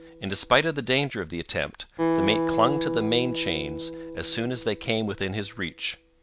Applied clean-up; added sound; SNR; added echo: none; Acoustic guitar; 4 dB; none.